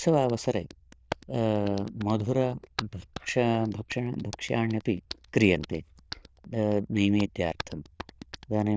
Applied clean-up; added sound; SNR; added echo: neural diffusion model UNIVERSE++.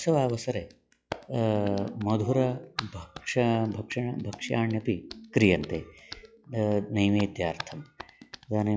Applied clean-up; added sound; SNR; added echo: classical method log-MMSE.